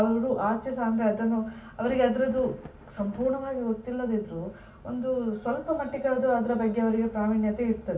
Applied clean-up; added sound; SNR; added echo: none; Thunder; 19 dB; reverberation time 0.2 s.